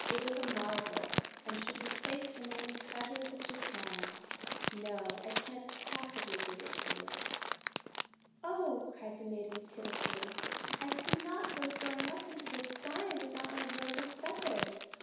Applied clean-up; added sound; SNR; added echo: none; Crumpling, crinkling; -1 dB; reverberation time 1.0 s.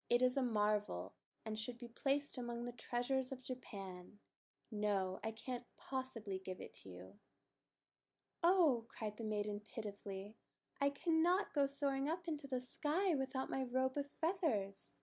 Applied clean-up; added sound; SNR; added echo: none; none; none; none.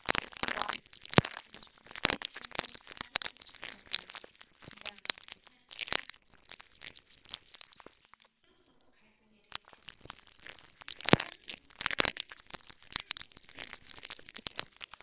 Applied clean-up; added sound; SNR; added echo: neural separator model SepFormer WHAMR!.